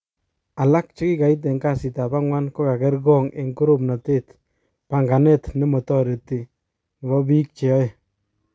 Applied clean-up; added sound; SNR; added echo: none; none; none; none.